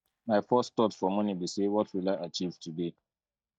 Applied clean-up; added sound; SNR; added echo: neural mask model DeepFilterNet 3.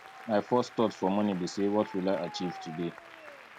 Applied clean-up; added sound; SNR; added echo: none; Applause; 15 dB; none.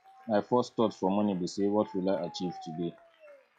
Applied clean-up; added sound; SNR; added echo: classical method log-MMSE.